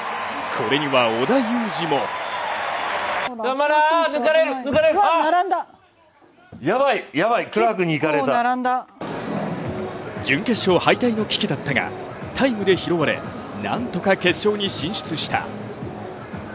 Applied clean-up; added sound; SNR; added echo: none; none; none; none.